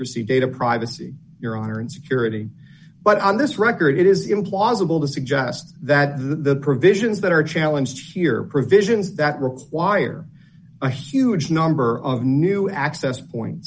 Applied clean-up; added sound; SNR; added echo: none; none; none; none.